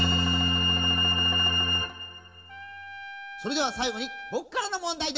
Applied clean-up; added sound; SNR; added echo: none; Trumpet; 16 dB; reverberation time 0.6 s.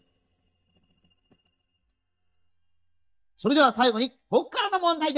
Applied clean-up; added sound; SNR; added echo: neural mask model DeepFilterNet 3.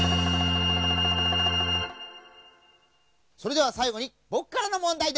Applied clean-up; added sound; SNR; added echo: none; none; none; none.